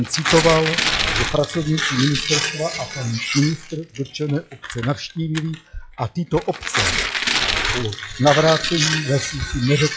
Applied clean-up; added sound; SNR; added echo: classical method log-MMSE.